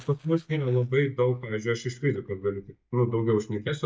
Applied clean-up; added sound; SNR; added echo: neural mask model DeepFilterNet 3.